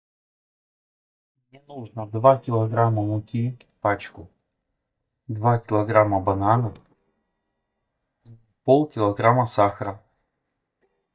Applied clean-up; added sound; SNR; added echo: neural mask model DeepFilterNet 3.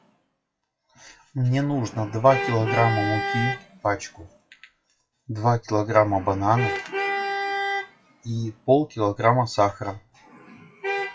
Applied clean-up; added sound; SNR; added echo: classical method WPE with log-MMSE.